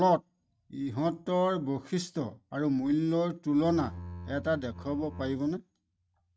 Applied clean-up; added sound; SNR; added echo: neural mask model RNNoise.